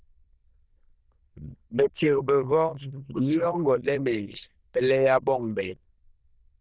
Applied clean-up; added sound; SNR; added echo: neural diffusion model UNIVERSE++.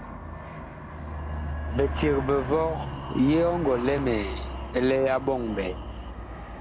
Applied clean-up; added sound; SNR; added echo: none; Aircraft; 7 dB; none.